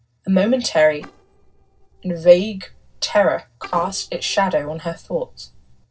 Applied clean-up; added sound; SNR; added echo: neural separator model SepFormer DNS4.